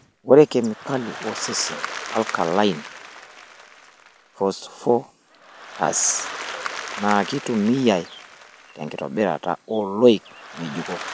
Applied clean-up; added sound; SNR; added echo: none; Applause; 13 dB; none.